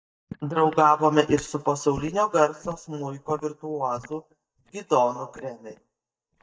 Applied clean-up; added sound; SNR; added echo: neural mask model DeepFilterNet 3.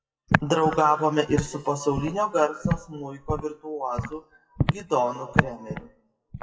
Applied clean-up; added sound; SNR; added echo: classical method WPE with log-MMSE.